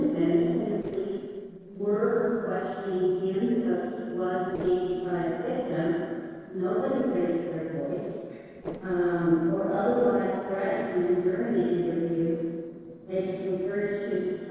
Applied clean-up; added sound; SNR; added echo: neural separator model SepFormer DNS4.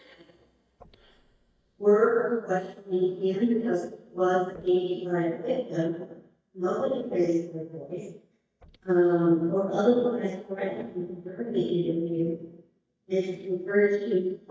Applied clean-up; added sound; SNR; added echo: neural mask model DeepFilterNet 3.